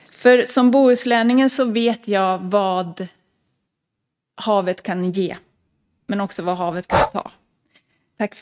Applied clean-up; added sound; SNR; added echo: neural mask model RNNoise.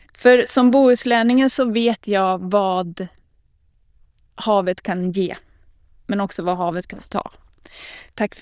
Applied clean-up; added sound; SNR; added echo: neural diffusion model UNIVERSE++.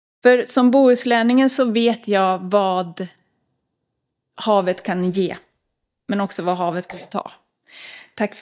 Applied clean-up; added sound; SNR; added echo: neural mask model DeepFilterNet 3.